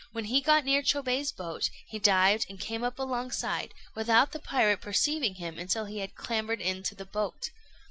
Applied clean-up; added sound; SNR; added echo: none; none; none; none.